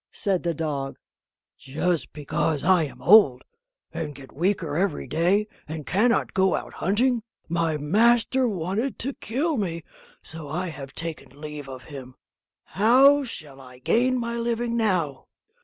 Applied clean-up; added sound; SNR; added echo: none; none; none; none.